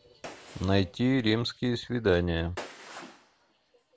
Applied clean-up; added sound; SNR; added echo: none; Gunshot, gunfire; 19 dB; none.